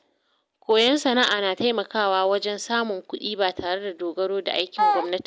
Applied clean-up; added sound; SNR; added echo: none; none; none; none.